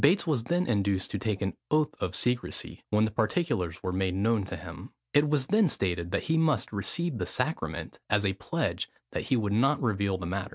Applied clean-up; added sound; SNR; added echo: none; none; none; none.